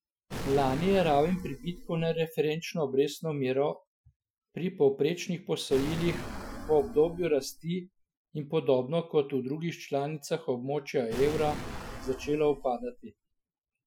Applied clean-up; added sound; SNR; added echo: classical method Wiener filter.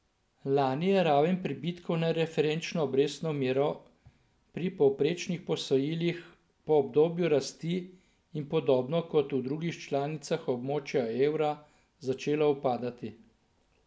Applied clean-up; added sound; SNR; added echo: none; none; none; none.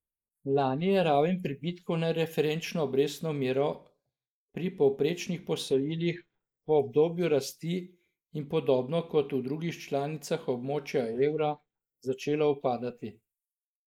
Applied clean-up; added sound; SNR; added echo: neural mask model Resemble Enhance denoiser.